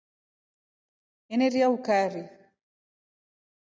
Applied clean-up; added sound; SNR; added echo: none; none; none; none.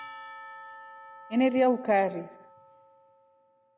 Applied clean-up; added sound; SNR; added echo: none; Percussion; 18 dB; none.